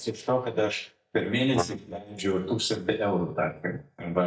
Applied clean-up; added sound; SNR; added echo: neural mask model DeepFilterNet 3.